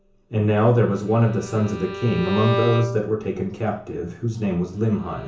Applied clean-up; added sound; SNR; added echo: none; Bowed string instrument; 10 dB; reverberation time 0.7 s.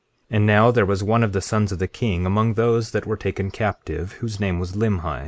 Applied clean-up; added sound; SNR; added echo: none; none; none; none.